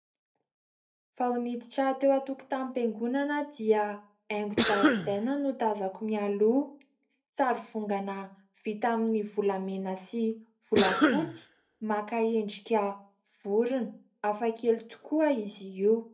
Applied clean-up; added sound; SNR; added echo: none; Cough; -1 dB; reverberation time 0.3 s.